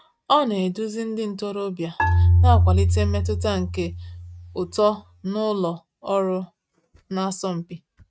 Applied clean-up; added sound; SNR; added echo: neural mask model RNNoise.